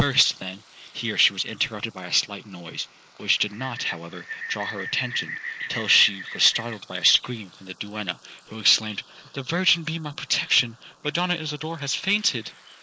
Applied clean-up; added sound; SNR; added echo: neural mask model Resemble Enhance denoiser.